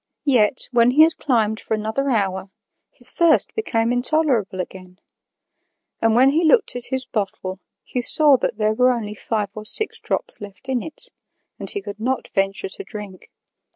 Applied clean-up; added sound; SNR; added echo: none; none; none; none.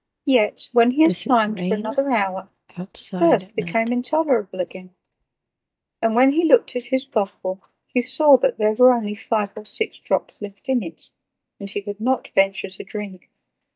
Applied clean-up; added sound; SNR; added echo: neural mask model DeepFilterNet 3.